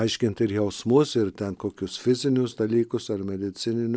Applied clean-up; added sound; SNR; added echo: none; none; none; none.